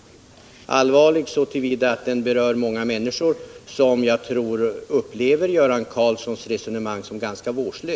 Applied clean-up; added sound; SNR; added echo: none; none; none; none.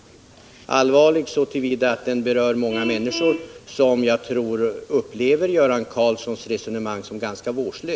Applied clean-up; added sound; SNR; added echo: none; Vehicle horn, car horn, honking; 17 dB; none.